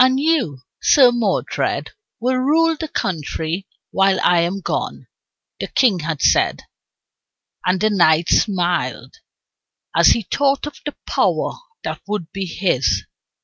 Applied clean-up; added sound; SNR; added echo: none; none; none; none.